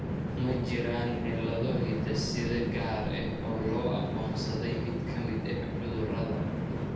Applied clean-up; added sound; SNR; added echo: none; Train; -2 dB; reverberation time 0.8 s.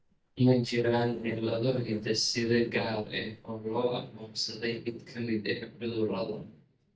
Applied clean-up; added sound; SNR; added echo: neural mask model DeepFilterNet 3.